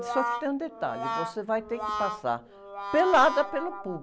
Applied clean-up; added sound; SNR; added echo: none; Brass instrument; 6 dB; none.